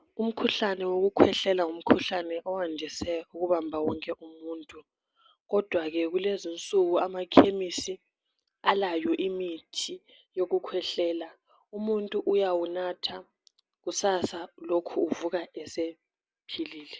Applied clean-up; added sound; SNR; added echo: none; none; none; none.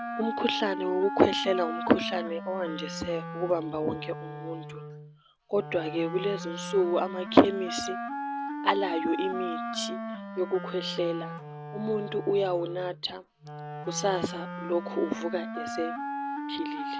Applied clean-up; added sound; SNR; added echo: none; Wind instrument, woodwind instrument; 6 dB; none.